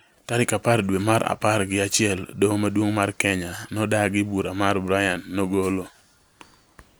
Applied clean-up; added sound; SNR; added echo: none; none; none; none.